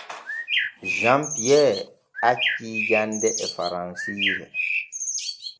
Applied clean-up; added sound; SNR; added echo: none; Bird; 2 dB; none.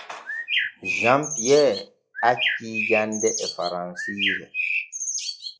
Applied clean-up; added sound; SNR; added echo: classical method log-MMSE.